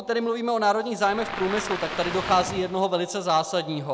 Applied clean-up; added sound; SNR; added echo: none; Waves, surf; 9 dB; none.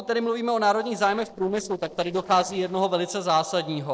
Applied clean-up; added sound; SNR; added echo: neural separator model SepFormer DNS4.